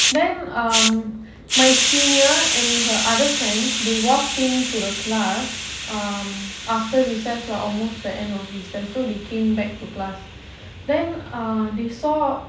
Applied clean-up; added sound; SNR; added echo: none; Hiss; 2 dB; none.